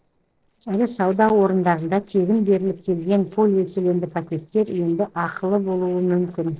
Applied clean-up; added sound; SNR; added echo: neural separator model SepFormer DNS4.